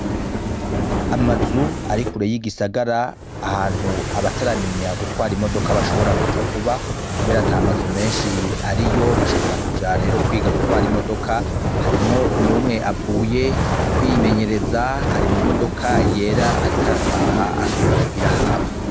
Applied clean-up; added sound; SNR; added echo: none; Fire; -3 dB; none.